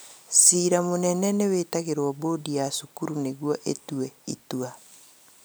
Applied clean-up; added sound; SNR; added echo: none; none; none; none.